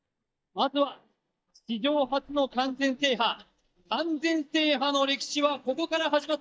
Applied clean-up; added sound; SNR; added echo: neural mask model DeepFilterNet 3.